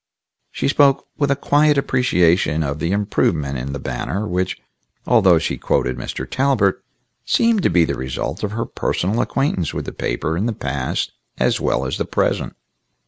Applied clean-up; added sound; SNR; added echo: none; none; none; none.